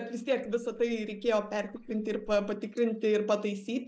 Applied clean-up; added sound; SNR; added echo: neural mask model Resemble Enhance denoiser.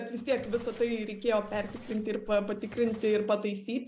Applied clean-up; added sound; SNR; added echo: none; Splash, splatter + Drawer open or close; 18 dB; none.